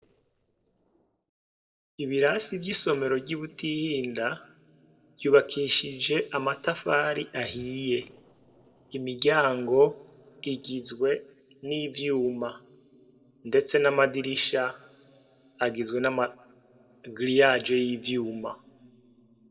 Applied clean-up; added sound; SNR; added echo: neural separator model SepFormer DNS4.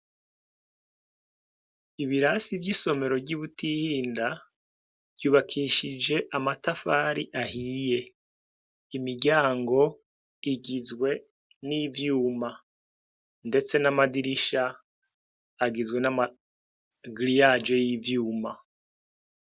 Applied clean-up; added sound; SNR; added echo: none; none; none; none.